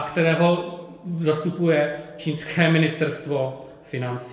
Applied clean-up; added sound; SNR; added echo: none; none; none; reverberation time 0.8 s.